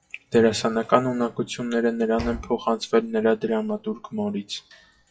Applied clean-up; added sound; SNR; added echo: classical method WPE with log-MMSE.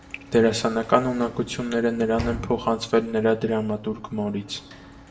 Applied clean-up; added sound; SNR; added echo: none; Sliding door / Slam; 16 dB; reverberation time 0.6 s.